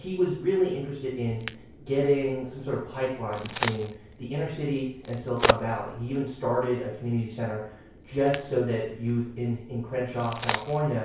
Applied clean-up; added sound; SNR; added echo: none; Crack; 7 dB; reverberation time 0.6 s.